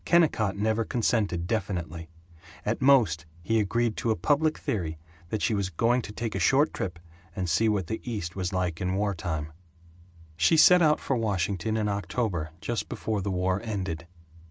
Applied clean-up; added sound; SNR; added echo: none; none; none; none.